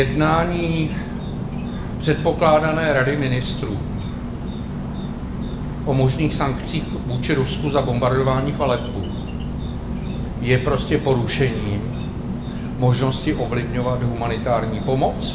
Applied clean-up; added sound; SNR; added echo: none; Insect; 4 dB; reverberation time 0.8 s.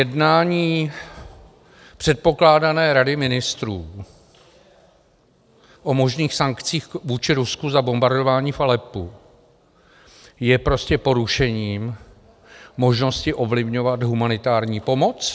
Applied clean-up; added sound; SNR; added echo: none; none; none; none.